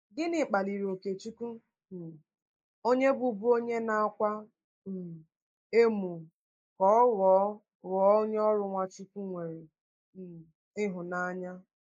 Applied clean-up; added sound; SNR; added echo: neural mask model Resemble Enhance denoiser.